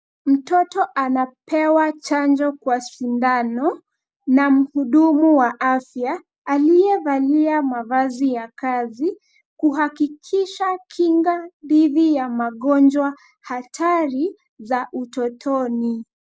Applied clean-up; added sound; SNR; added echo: none; none; none; none.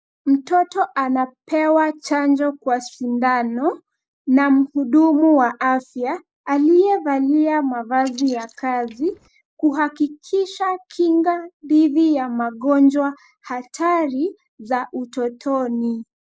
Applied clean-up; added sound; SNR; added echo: neural mask model Resemble Enhance denoiser.